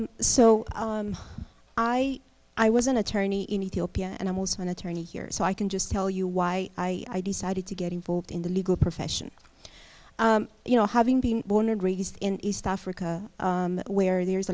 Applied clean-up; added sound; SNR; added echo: none; none; none; none.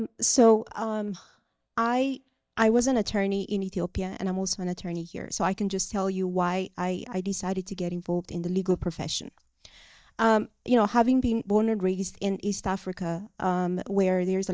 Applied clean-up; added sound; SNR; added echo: neural mask model DeepFilterNet 3.